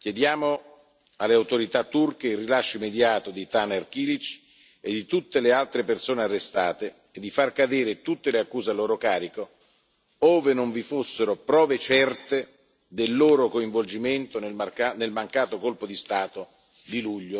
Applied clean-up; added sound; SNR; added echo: none; none; none; none.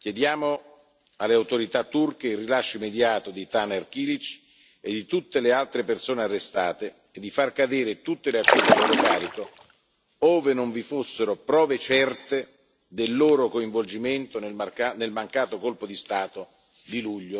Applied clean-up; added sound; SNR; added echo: none; Splash, splatter; -4 dB; none.